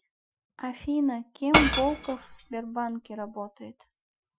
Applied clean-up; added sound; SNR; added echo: classical method Wiener filter.